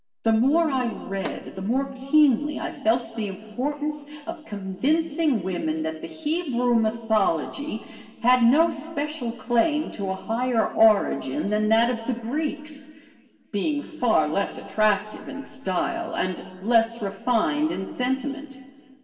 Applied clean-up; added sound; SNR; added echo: none; Snare drum; 18 dB; reverberation time 2.4 s.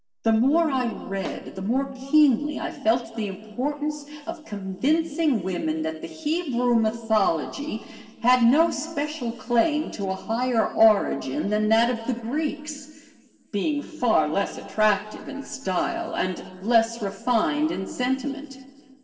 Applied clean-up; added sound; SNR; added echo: neural separator model SepFormer DNS4.